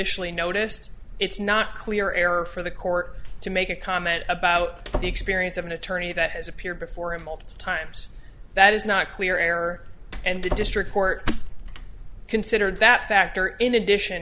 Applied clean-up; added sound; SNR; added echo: none; Door; 14 dB; none.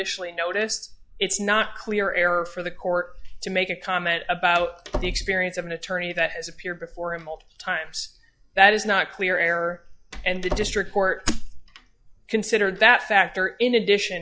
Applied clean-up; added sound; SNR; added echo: classical method log-MMSE.